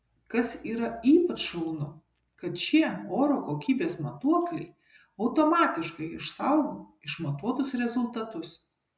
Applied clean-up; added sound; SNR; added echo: none; none; none; none.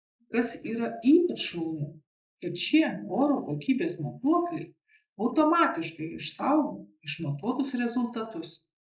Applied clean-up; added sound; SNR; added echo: neural mask model Resemble Enhance denoiser.